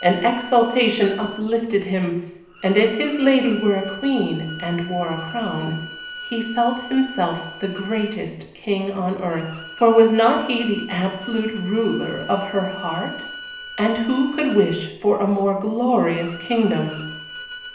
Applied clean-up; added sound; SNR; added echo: none; Bowed string instrument; 15 dB; reverberation time 0.8 s.